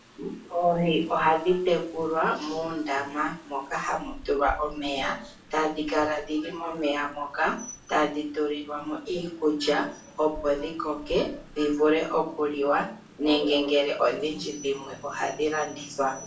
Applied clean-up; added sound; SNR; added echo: none; Rain; 19 dB; reverberation time 0.4 s.